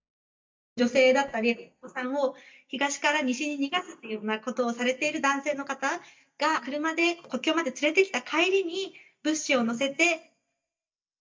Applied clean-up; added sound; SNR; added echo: neural mask model DeepFilterNet 3.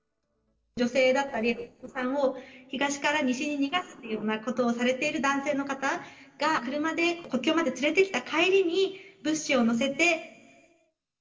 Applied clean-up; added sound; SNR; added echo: neural separator model SepFormer DNS4.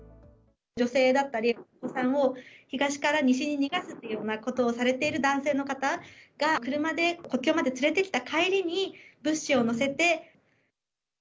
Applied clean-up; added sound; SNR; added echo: none; none; none; none.